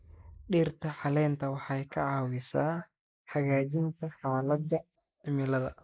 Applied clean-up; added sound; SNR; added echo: neural mask model Resemble Enhance denoiser.